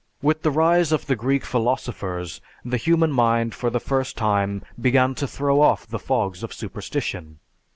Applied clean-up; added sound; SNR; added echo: none; none; none; none.